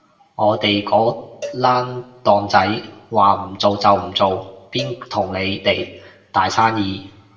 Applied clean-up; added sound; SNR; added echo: none; Cowbell; 19 dB; reverberation time 0.6 s.